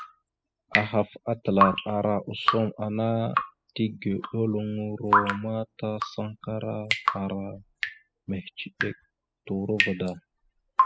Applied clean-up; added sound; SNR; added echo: classical method spectral subtraction.